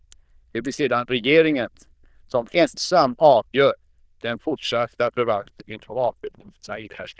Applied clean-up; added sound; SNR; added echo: neural diffusion model UNIVERSE++.